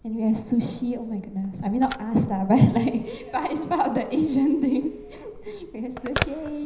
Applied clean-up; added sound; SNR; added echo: none; Telephone; 14 dB; reverberation time 0.9 s.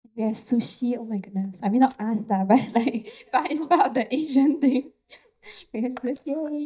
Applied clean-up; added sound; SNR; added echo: neural mask model DeepFilterNet 3.